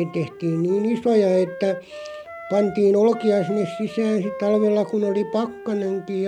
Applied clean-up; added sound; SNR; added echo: none; Wind instrument, woodwind instrument; 14 dB; none.